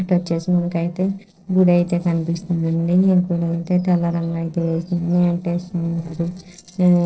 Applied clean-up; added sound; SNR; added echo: neural separator model SepFormer DNS4.